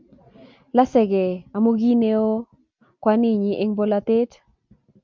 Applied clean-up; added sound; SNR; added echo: none; none; none; none.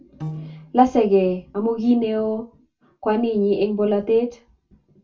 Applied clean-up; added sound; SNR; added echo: none; Piano; 12 dB; reverberation time 0.2 s.